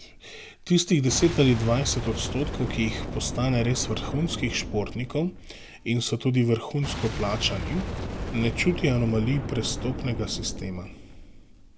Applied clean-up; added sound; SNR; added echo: none; Boom; 7 dB; none.